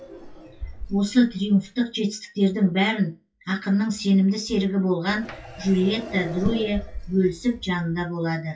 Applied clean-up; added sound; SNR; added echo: classical method WPE with log-MMSE.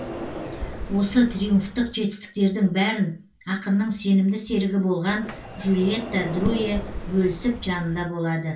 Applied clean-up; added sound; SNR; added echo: none; Sliding door; 13 dB; reverberation time 0.3 s.